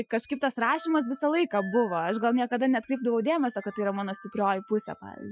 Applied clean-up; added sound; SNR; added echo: classical method Wiener filter.